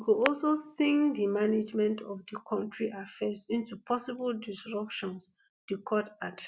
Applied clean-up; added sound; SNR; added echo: none; none; none; none.